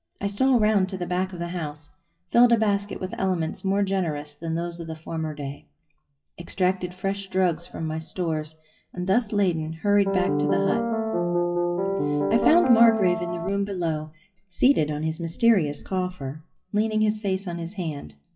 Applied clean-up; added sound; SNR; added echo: classical method WPE with log-MMSE.